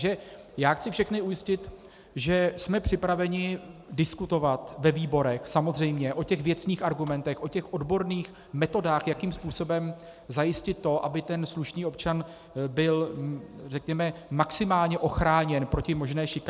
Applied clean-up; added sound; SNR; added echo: none; none; none; none.